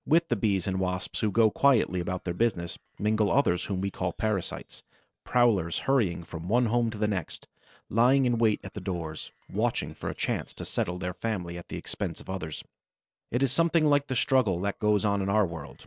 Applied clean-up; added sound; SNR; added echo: neural separator model SepFormer DNS4.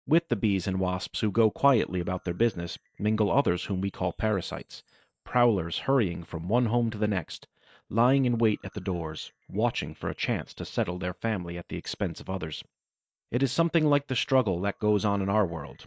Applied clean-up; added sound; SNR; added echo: neural mask model DeepFilterNet 3.